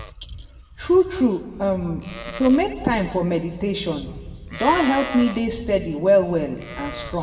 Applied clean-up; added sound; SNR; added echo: none; Livestock, farm animals, working animals; 13 dB; reverberation time 1.3 s.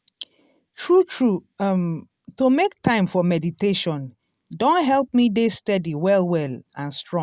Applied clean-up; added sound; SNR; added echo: none; none; none; none.